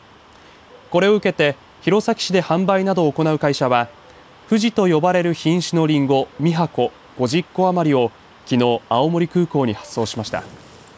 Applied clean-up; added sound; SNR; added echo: none; none; none; none.